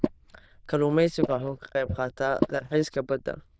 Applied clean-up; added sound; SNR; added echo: neural diffusion model UNIVERSE++.